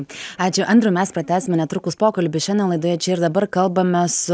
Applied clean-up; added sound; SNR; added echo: none; none; none; none.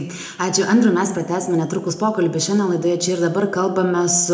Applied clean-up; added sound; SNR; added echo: none; none; none; reverberation time 0.6 s.